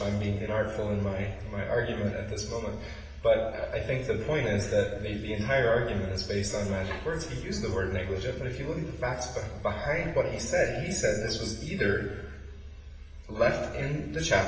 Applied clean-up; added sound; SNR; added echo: none; none; none; reverberation time 1.1 s.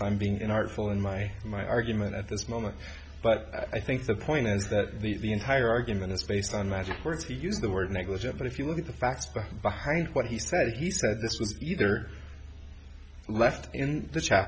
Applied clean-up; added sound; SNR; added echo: none; none; none; none.